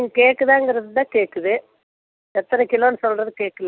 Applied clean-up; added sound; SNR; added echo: none; none; none; none.